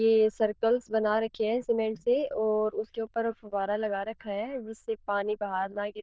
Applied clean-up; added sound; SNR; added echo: neural diffusion model UNIVERSE++.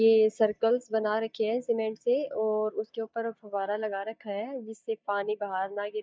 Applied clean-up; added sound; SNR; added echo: neural mask model DeepFilterNet 3.